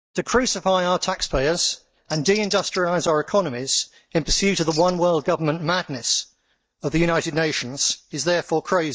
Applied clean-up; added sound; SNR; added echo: neural mask model DeepFilterNet 3.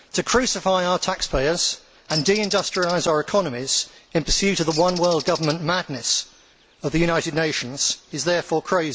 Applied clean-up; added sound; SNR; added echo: none; Bird; 16 dB; none.